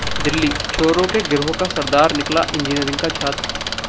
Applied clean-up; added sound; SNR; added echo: none; Engine; 4 dB; none.